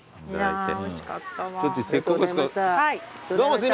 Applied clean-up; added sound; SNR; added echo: none; none; none; none.